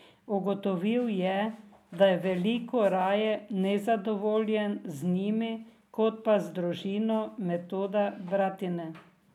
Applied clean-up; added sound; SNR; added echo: none; none; none; none.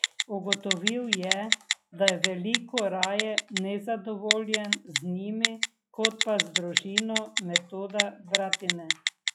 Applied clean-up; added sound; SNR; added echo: classical method log-MMSE.